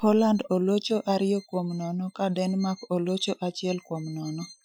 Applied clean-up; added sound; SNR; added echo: classical method Wiener filter.